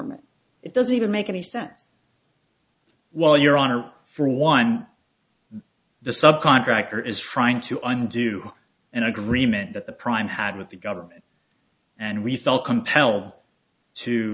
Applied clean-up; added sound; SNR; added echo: none; none; none; none.